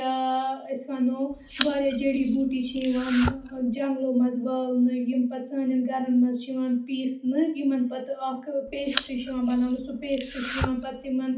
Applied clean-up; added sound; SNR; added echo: none; Domestic sounds, home sounds; 8 dB; reverberation time 0.4 s.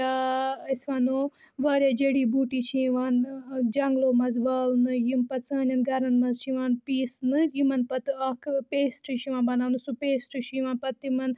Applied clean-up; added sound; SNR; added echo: none; none; none; none.